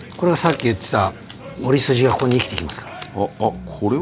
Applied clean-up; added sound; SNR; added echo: none; none; none; none.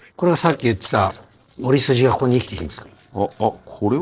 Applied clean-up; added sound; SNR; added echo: neural separator model SepFormer DNS4.